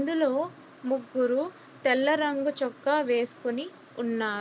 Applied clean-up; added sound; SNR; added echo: none; none; none; none.